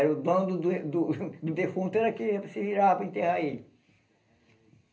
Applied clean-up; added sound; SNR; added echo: none; none; none; reverberation time 0.3 s.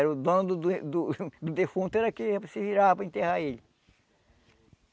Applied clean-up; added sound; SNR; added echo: none; none; none; none.